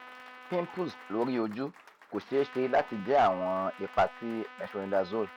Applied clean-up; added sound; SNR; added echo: none; Trumpet + Applause; 17 dB; none.